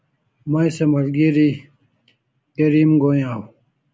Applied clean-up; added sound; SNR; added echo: none; none; none; none.